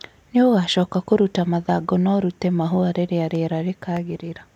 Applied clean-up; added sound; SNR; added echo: none; none; none; none.